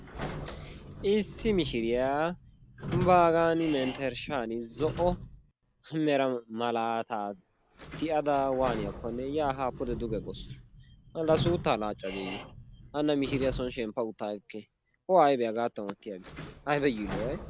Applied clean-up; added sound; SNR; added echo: none; Squeak / Sliding door; 11 dB; none.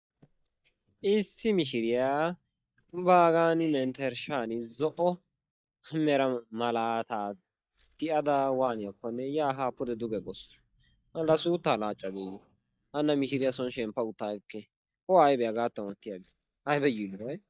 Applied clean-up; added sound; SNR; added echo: neural mask model DeepFilterNet 3.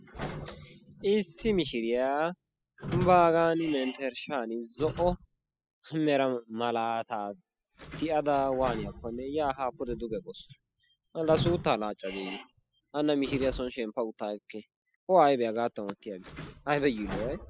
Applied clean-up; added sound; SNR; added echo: classical method spectral subtraction.